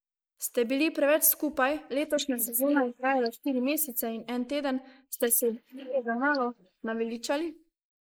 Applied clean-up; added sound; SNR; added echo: neural mask model Resemble Enhance denoiser.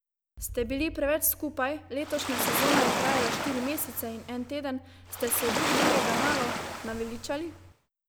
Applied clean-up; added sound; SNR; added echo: none; Waves, surf; -1 dB; none.